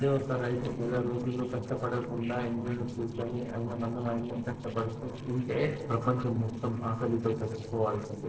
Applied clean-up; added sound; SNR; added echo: neural separator model SepFormer DNS4.